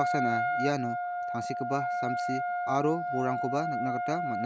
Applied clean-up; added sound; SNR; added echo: none; Wind instrument, woodwind instrument; -2 dB; none.